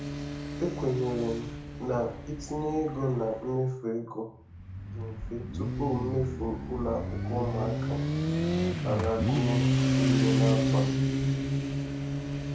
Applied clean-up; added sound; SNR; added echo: none; Motorcycle; -3 dB; reverberation time 0.6 s.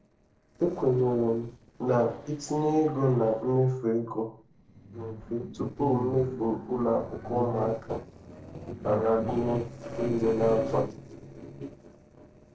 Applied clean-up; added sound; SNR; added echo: neural separator model SepFormer DNS4.